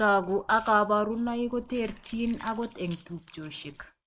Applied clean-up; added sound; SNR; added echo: neural mask model Resemble Enhance denoiser.